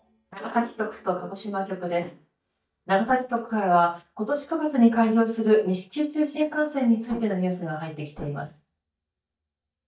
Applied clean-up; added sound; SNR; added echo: neural mask model DeepFilterNet 3.